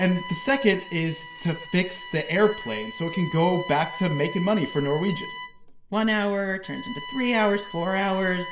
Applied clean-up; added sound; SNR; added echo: none; Bowed string instrument; 13 dB; reverberation time 0.7 s.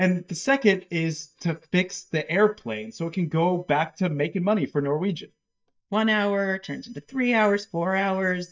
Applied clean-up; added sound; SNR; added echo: neural mask model DeepFilterNet 3.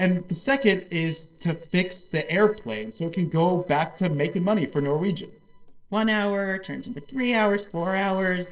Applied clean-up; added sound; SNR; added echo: neural separator model SepFormer DNS4.